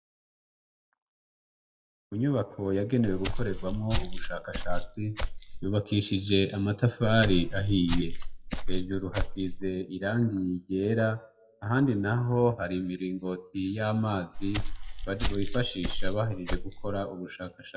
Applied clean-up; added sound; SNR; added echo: classical method WPE with log-MMSE.